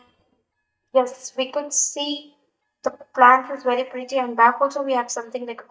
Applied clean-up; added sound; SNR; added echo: neural mask model DeepFilterNet 3.